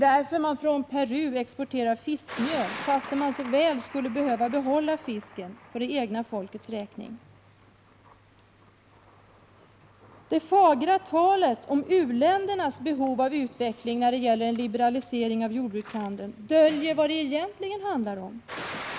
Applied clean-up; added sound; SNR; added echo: none; Thunder; 18 dB; none.